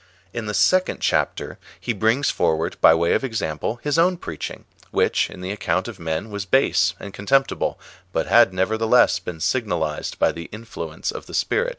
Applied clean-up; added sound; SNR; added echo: none; none; none; none.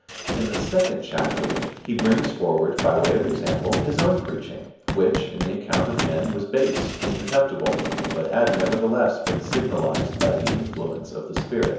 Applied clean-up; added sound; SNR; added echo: none; Gunshot, gunfire; 4 dB; reverberation time 0.9 s.